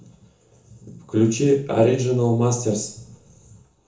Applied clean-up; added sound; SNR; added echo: none; none; none; reverberation time 0.7 s.